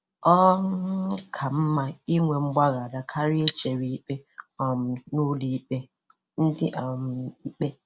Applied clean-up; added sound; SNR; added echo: none; Cutlery, silverware; 5 dB; none.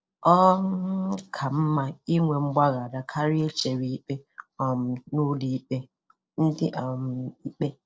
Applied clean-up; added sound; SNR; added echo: neural separator model SepFormer DNS4.